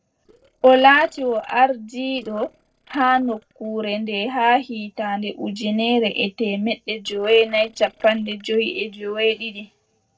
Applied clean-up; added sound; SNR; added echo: neural separator model SepFormer DNS4.